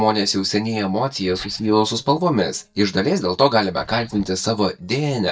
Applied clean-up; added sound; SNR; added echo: neural mask model DeepFilterNet 3.